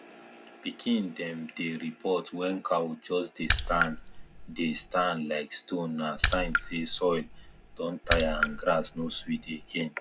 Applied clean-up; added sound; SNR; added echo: none; Raindrop / Splash, splatter; 0 dB; none.